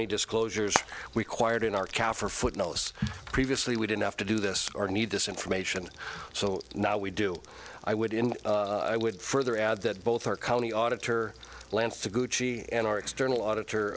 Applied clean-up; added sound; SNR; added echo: none; Frying (food); 16 dB; none.